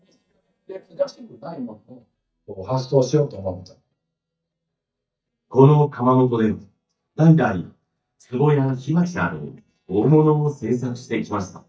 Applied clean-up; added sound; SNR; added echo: neural mask model DeepFilterNet 3.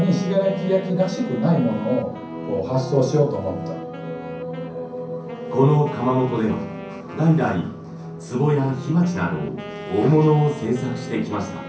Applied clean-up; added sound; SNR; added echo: none; Wind instrument, woodwind instrument; 16 dB; reverberation time 0.6 s.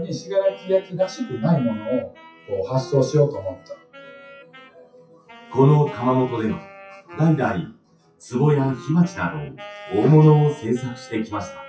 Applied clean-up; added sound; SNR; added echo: classical method WPE with log-MMSE.